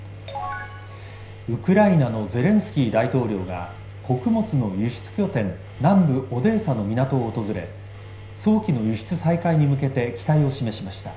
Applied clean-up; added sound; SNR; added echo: none; Engine; 15 dB; reverberation time 0.5 s.